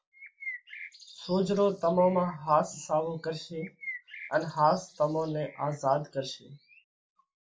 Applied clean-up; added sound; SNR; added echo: none; Bird; 17 dB; reverberation time 0.2 s.